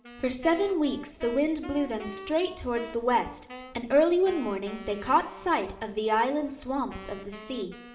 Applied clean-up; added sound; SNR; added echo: none; Wind instrument, woodwind instrument; 17 dB; reverberation time 1.2 s.